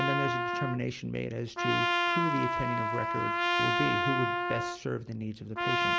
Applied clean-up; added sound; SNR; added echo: none; Trumpet; -4 dB; none.